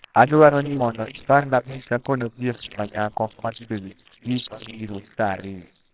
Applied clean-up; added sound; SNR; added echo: neural separator model SepFormer WHAMR!.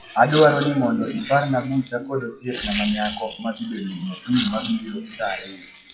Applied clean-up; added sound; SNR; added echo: classical method WPE with log-MMSE.